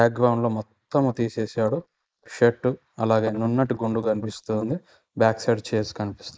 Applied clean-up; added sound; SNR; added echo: neural mask model Resemble Enhance denoiser.